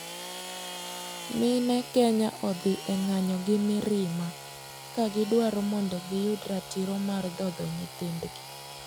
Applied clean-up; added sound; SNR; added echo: none; Sawing / Engine; 12 dB; none.